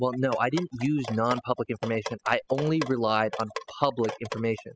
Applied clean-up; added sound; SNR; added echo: classical method spectral subtraction.